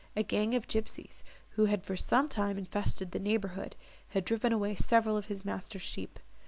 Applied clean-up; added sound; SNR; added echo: none; none; none; none.